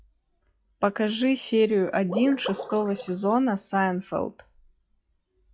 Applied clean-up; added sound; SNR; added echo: classical method log-MMSE.